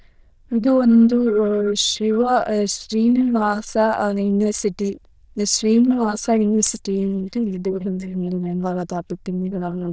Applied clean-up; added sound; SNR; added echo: neural diffusion model UNIVERSE++.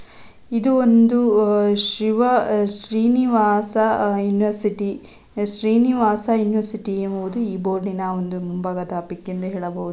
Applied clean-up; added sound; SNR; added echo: none; none; none; none.